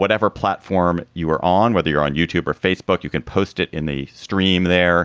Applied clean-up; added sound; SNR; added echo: none; none; none; none.